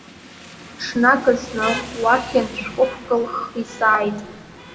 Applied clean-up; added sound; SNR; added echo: none; Rain; 14 dB; reverberation time 1.0 s.